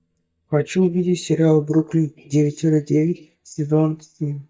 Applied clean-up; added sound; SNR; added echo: neural mask model DeepFilterNet 3.